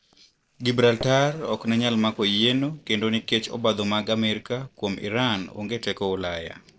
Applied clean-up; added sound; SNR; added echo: neural separator model SepFormer DNS4.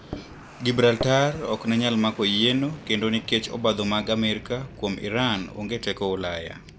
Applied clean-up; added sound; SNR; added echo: none; Microwave oven + Fixed-wing aircraft, airplane; 15 dB; none.